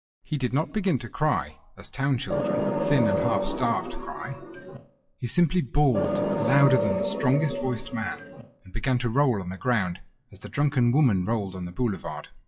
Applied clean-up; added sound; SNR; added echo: classical method WPE with log-MMSE.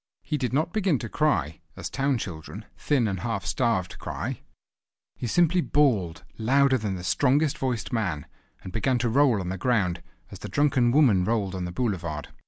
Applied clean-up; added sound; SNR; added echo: none; none; none; none.